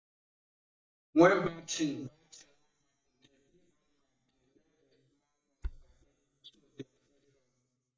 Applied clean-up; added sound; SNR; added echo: neural mask model DeepFilterNet 3.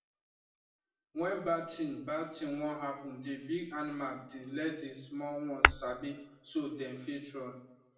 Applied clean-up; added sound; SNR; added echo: none; Tap / Hammer; -4 dB; reverberation time 0.7 s.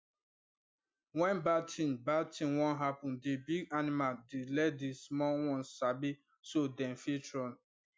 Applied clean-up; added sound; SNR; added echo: none; none; none; none.